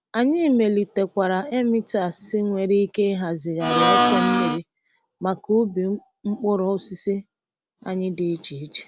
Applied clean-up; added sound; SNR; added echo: none; Domestic sounds, home sounds; -5 dB; none.